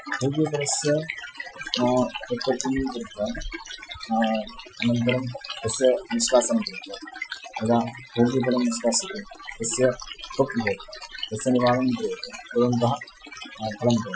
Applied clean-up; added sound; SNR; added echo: classical method Wiener filter.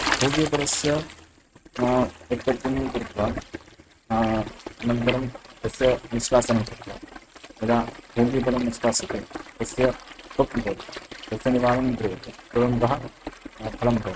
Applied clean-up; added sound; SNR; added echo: neural mask model RNNoise.